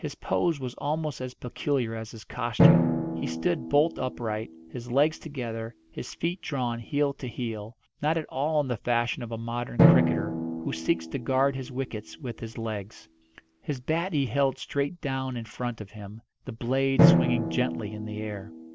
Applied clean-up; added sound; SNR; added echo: none; Drum; 1 dB; none.